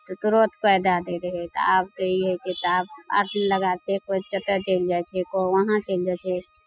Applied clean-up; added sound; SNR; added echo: classical method spectral subtraction.